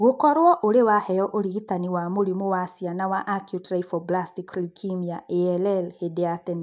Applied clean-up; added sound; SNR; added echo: none; none; none; none.